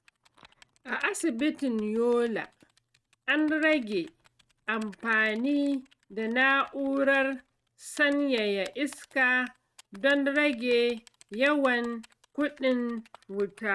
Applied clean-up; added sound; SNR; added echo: neural mask model RNNoise.